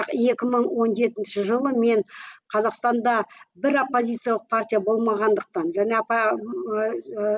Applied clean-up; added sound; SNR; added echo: none; none; none; none.